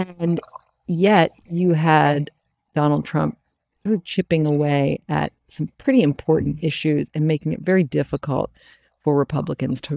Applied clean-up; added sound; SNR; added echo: neural mask model DeepFilterNet 3.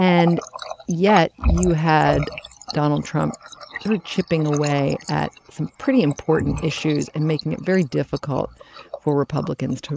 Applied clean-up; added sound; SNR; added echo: neural mask model RNNoise.